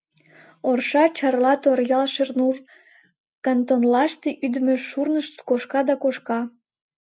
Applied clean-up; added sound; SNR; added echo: none; none; none; none.